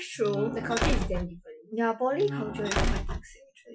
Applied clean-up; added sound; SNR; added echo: classical method Wiener filter.